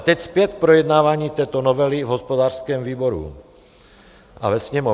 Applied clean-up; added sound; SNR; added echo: none; none; none; none.